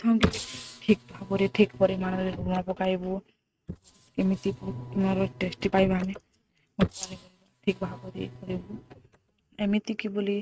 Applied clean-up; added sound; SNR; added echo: neural mask model RNNoise.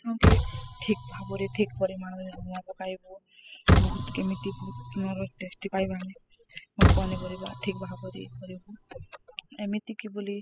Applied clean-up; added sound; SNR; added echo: classical method spectral subtraction.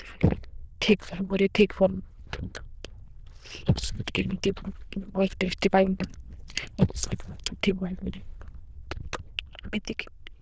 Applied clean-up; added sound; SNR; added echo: neural diffusion model UNIVERSE++.